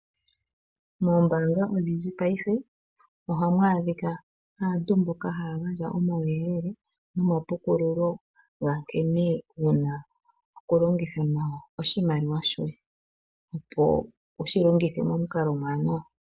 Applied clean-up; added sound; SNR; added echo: none; none; none; none.